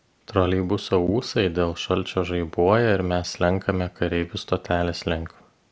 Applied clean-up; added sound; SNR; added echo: none; none; none; none.